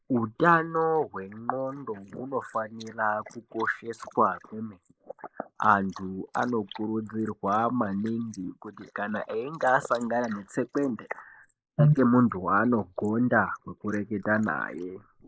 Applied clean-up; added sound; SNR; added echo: neural mask model Resemble Enhance denoiser.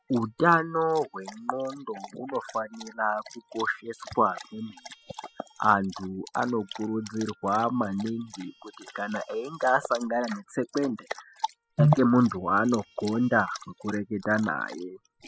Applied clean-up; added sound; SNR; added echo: classical method spectral subtraction.